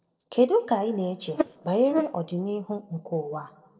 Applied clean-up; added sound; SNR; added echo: neural separator model SepFormer DNS4.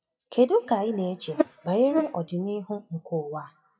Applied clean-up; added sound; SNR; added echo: classical method WPE with log-MMSE.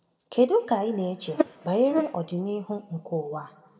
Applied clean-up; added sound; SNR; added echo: none; Buzz; 1 dB; reverberation time 1.2 s.